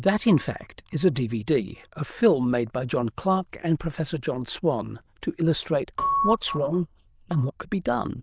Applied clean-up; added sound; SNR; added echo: neural diffusion model UNIVERSE++.